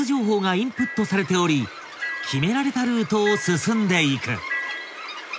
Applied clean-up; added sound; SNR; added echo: none; none; none; none.